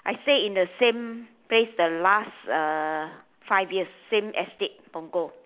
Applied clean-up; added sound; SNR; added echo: none; none; none; none.